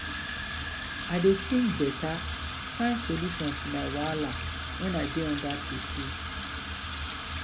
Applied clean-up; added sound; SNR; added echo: none; Sink (filling or washing) / Water tap, faucet; 1 dB; reverberation time 0.8 s.